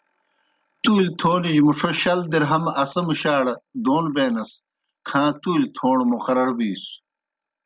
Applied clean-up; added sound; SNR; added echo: none; none; none; none.